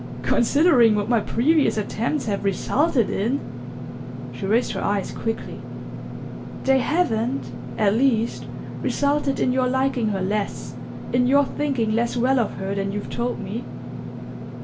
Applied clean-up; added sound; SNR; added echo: none; Engine / Mechanisms; 9 dB; reverberation time 0.2 s.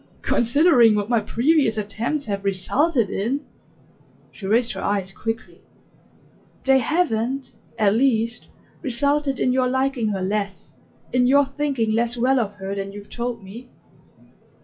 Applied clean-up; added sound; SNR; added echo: classical method WPE with log-MMSE.